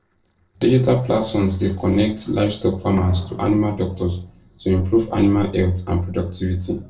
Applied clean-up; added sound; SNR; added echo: neural separator model SepFormer DNS4.